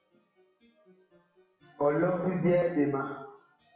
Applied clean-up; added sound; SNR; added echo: classical method WPE with log-MMSE.